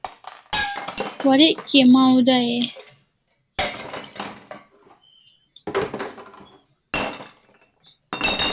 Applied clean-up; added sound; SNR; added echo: none; Chink, clink; 8 dB; none.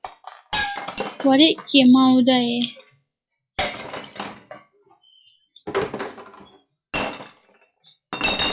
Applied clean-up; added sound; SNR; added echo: classical method log-MMSE.